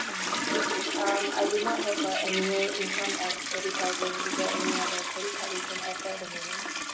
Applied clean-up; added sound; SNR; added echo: none; Toilet flush; -2 dB; reverberation time 0.4 s.